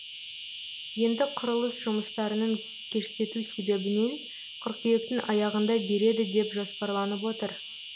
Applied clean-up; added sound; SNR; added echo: none; Insect; 1 dB; none.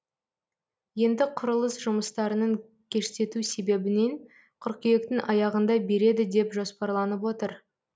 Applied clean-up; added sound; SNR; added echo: none; none; none; none.